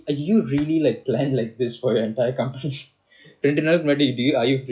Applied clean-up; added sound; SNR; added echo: classical method log-MMSE.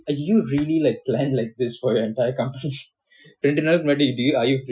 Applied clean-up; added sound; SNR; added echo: classical method Wiener filter.